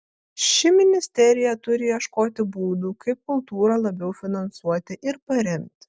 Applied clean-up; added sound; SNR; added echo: none; none; none; none.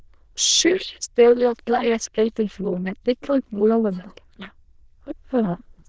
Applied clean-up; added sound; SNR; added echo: neural diffusion model UNIVERSE++.